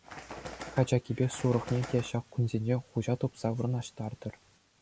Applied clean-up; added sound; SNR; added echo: none; Bird; 12 dB; none.